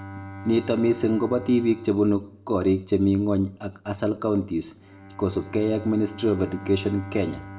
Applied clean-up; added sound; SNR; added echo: none; Bowed string instrument; 16 dB; reverberation time 0.5 s.